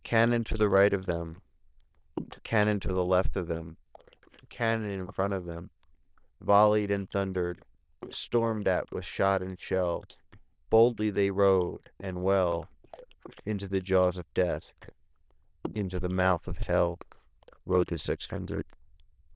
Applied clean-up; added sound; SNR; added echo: neural diffusion model UNIVERSE++.